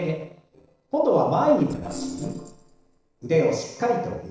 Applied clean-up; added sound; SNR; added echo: neural separator model SepFormer DNS4.